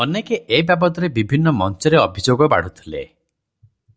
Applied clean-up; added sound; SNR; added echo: none; none; none; none.